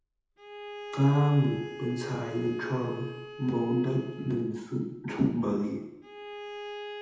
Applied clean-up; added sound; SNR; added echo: none; Bowed string instrument; 13 dB; reverberation time 0.8 s.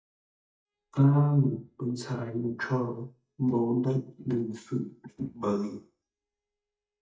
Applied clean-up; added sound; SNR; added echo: neural mask model DeepFilterNet 3.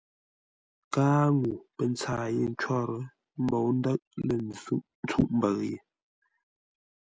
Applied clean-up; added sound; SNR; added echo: none; none; none; none.